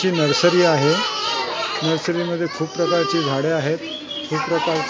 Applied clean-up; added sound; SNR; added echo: none; none; none; none.